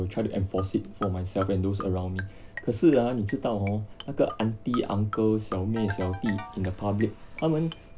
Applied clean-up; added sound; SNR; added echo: none; Marimba, xylophone + Ringtone / Keyboard (musical); 15 dB; none.